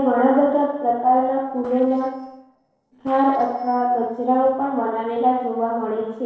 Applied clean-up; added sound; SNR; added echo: neural separator model SepFormer DNS4.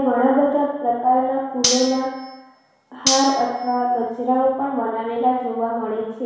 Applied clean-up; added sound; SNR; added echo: none; Cutlery, silverware; 6 dB; reverberation time 1.1 s.